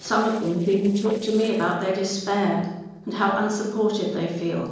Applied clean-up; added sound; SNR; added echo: neural separator model SepFormer DNS4.